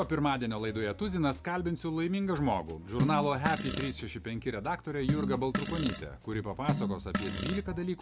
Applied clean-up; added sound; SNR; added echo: none; Fart; 3 dB; none.